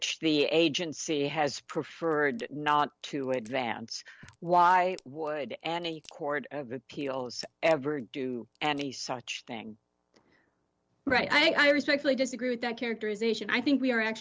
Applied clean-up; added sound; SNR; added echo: neural separator model SepFormer DNS4.